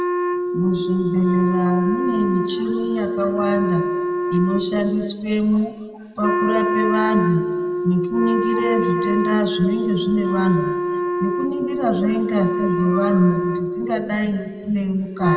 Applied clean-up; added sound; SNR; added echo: none; Wind instrument, woodwind instrument; 2 dB; reverberation time 1.8 s.